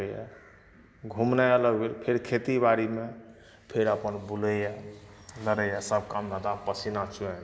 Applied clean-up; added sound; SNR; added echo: none; none; none; none.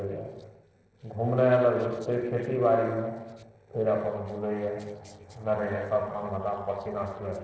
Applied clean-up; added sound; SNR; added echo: neural separator model SepFormer DNS4.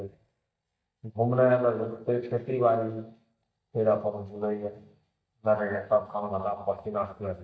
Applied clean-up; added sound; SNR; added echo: neural mask model DeepFilterNet 3.